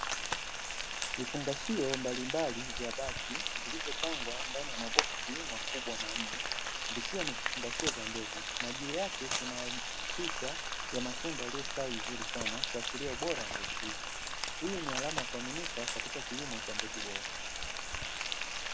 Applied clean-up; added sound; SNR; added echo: none; Frying (food); -4 dB; none.